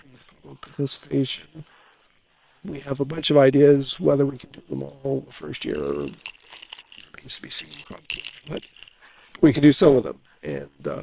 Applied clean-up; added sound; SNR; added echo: neural separator model SepFormer WHAM!.